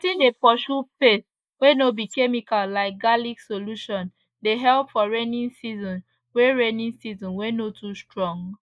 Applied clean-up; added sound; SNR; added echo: neural mask model Resemble Enhance denoiser.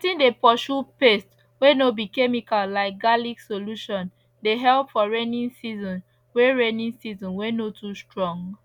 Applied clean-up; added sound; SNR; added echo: none; none; none; none.